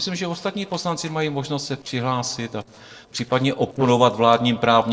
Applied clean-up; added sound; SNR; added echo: neural separator model SepFormer DNS4.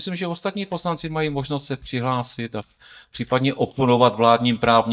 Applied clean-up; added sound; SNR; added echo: neural mask model DeepFilterNet 3.